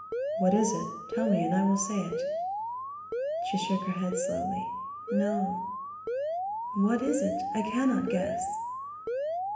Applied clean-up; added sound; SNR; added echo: none; Alarm; 2 dB; reverberation time 0.8 s.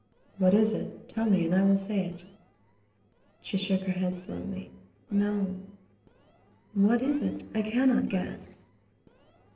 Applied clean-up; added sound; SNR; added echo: neural separator model SepFormer DNS4.